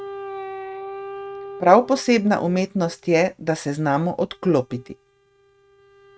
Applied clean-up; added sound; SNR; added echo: neural mask model RNNoise.